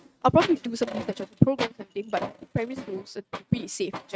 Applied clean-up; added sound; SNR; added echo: neural mask model RNNoise.